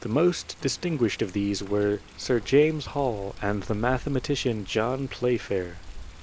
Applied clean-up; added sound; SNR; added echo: none; Water; 15 dB; none.